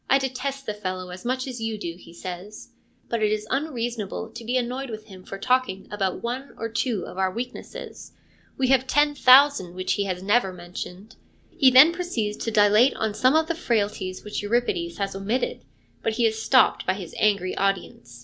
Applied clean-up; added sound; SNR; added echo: none; none; none; none.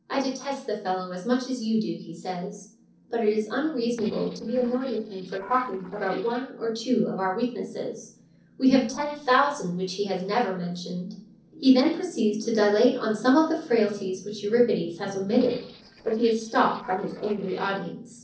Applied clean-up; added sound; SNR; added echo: neural separator model SepFormer DNS4.